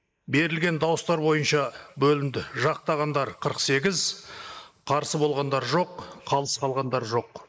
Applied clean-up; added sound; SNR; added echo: neural mask model Resemble Enhance denoiser.